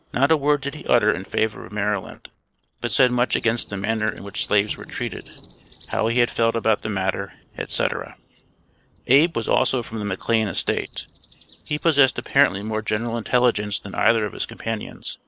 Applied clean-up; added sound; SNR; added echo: neural separator model SepFormer DNS4.